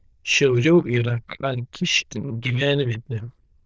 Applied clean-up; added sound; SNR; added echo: neural diffusion model UNIVERSE++.